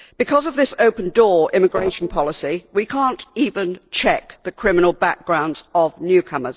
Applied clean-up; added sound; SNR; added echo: neural separator model SepFormer DNS4.